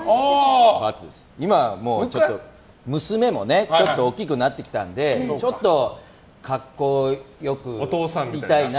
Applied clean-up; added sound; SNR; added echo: none; none; none; none.